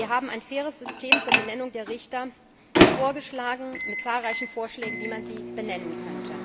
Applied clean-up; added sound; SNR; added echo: none; Microwave oven; -4 dB; none.